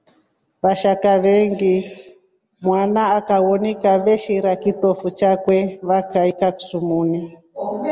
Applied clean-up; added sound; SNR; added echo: none; none; none; none.